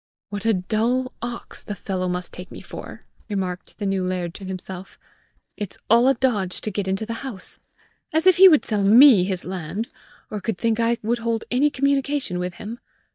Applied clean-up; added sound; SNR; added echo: neural mask model DeepFilterNet 3.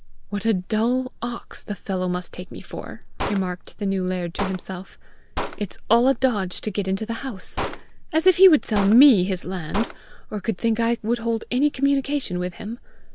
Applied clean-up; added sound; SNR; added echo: none; Gunshot, gunfire; 11 dB; none.